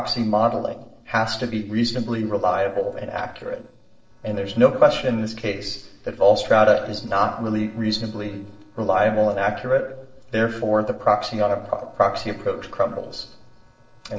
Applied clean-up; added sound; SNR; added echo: neural separator model SepFormer DNS4.